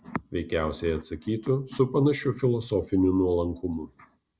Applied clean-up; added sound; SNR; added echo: none; none; none; none.